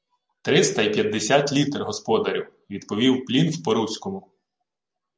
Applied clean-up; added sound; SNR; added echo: none; none; none; none.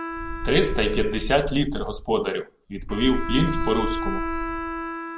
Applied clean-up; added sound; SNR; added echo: none; Wind + Bowed string instrument; 3 dB; none.